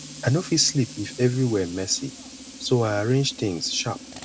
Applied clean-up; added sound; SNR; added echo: none; Tools; 15 dB; none.